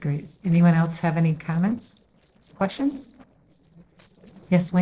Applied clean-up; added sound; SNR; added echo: neural separator model SepFormer DNS4.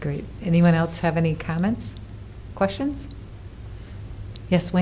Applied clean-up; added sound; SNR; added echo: none; none; none; none.